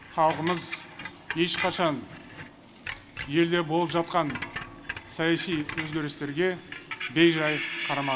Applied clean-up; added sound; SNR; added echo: none; Screech; 10 dB; none.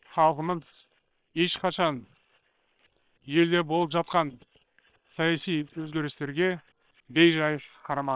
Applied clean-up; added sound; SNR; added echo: neural separator model SepFormer WHAM!.